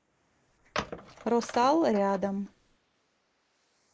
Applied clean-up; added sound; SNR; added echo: neural mask model Resemble Enhance denoiser.